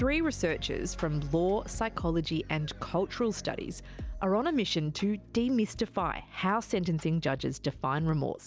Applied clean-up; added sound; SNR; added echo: none; none; none; none.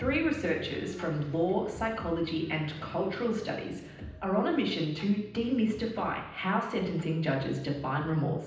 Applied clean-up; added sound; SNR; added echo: none; none; none; reverberation time 0.9 s.